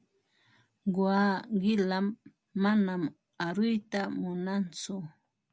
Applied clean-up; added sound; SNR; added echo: none; none; none; none.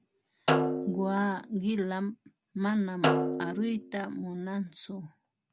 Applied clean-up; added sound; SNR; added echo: none; Snare drum; 0 dB; none.